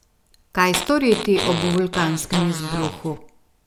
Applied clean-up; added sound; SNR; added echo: none; Fart; 6 dB; none.